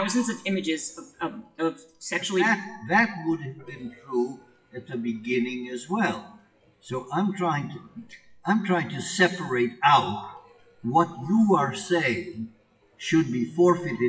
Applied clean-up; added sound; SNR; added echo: classical method WPE with log-MMSE.